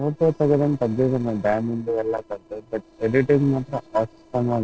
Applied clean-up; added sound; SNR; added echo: neural separator model SepFormer DNS4.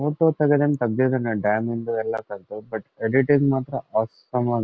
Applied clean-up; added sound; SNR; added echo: none; none; none; none.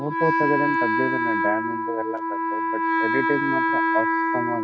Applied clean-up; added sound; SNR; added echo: neural mask model RNNoise.